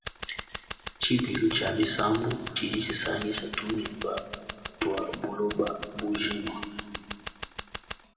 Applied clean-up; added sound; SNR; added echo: none; Scissors; -1 dB; reverberation time 2.2 s.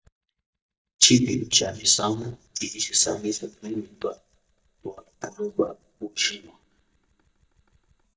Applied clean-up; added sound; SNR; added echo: neural mask model DeepFilterNet 3.